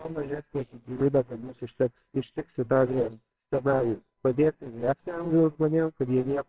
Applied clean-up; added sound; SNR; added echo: neural separator model SepFormer WHAMR!.